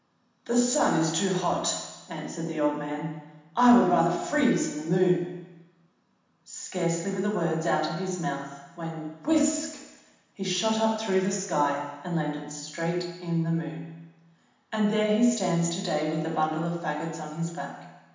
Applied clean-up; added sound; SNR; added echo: none; none; none; reverberation time 1.1 s.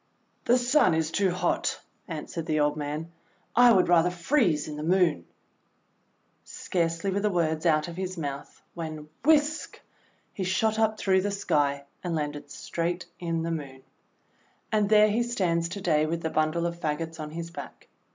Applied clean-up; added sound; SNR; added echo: none; none; none; none.